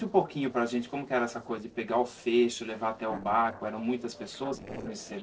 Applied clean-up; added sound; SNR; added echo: neural separator model SepFormer DNS4.